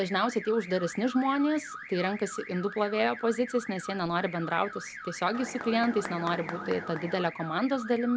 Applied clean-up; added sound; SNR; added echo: none; Mechanisms + Alarm / Car; 12 dB; none.